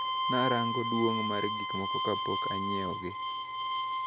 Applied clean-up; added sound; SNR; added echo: none; Bowed string instrument; -2 dB; none.